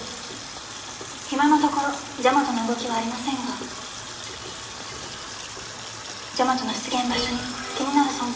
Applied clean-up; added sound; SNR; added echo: none; Water tap, faucet; 10 dB; reverberation time 0.7 s.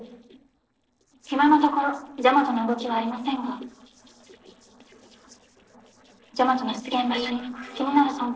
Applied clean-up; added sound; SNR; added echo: neural separator model SepFormer DNS4.